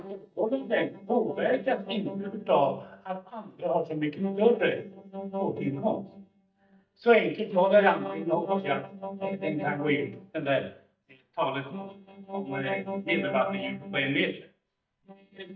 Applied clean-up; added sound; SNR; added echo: neural mask model DeepFilterNet 3.